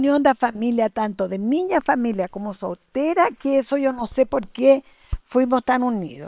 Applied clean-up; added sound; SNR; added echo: neural separator model SepFormer WHAM!.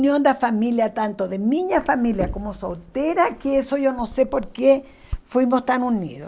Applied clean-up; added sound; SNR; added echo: none; Knock; 15 dB; none.